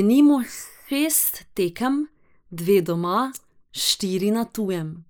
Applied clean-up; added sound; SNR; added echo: neural mask model Resemble Enhance denoiser.